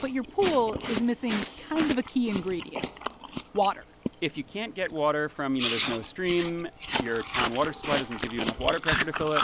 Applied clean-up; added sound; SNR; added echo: none; Chewing, mastication; 3 dB; none.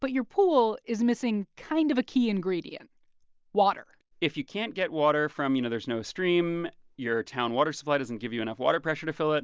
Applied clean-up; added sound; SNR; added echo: none; none; none; none.